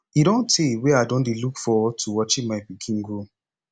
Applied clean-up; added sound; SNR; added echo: none; none; none; none.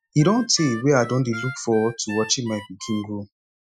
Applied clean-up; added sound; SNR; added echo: classical method Wiener filter.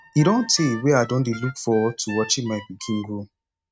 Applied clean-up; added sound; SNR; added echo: neural mask model RNNoise.